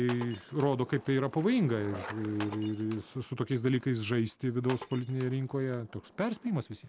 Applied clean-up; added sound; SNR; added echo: none; Glass + Skateboard; 17 dB; none.